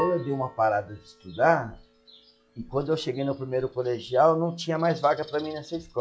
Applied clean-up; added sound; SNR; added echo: classical method log-MMSE.